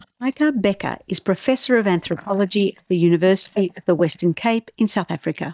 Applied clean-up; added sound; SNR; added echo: neural mask model DeepFilterNet 3.